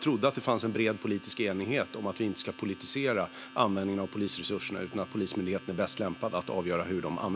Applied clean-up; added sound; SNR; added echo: none; Domestic sounds, home sounds; 18 dB; none.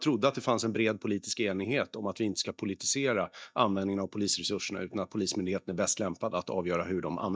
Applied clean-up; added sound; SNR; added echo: neural mask model DeepFilterNet 3.